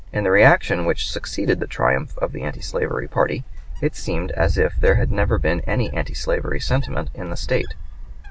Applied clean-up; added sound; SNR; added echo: none; Wind; 3 dB; none.